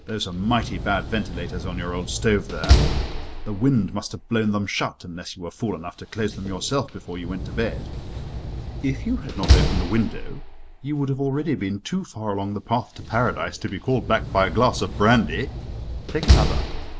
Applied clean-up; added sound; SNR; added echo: none; Slam; 1 dB; none.